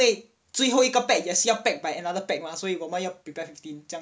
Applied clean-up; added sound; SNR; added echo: none; none; none; none.